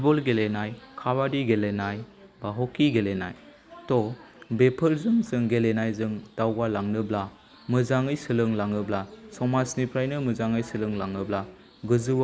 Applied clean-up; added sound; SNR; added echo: none; none; none; none.